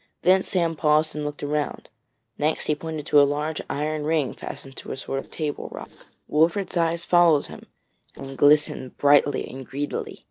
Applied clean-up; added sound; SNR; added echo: neural separator model SepFormer DNS4.